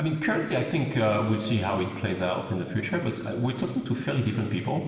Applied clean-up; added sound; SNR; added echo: none; none; none; reverberation time 1.7 s.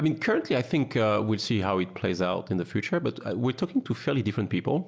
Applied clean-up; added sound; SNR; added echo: none; none; none; none.